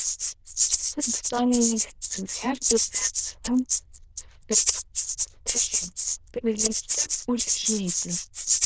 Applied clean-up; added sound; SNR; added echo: neural diffusion model UNIVERSE++.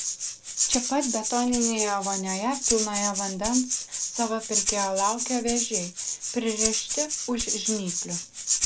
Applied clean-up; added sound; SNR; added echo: none; Rattle (instrument); 0 dB; none.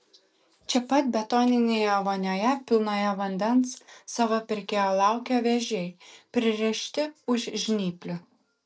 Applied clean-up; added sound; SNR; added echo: none; none; none; none.